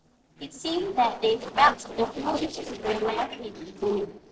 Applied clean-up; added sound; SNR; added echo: neural separator model SepFormer DNS4.